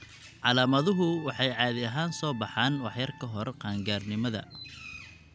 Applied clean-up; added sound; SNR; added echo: none; Bird + Trumpet; 20 dB; none.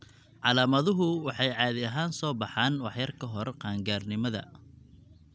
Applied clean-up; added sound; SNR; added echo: none; none; none; none.